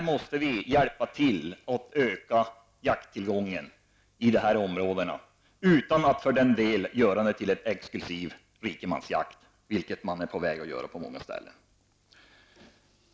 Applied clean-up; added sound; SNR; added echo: none; none; none; none.